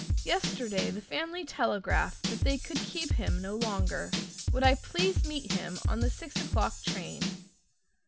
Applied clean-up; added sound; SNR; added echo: none; Drum / Drum kit; -1 dB; none.